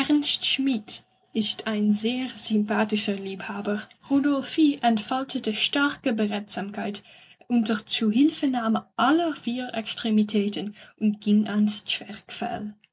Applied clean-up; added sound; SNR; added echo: none; none; none; none.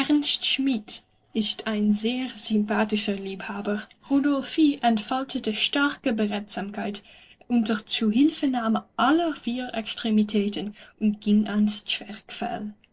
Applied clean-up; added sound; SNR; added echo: neural separator model SepFormer DNS4.